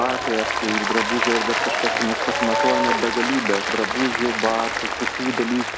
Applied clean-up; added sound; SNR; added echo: none; Applause; -1 dB; none.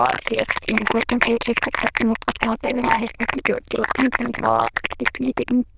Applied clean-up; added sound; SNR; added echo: neural diffusion model UNIVERSE++.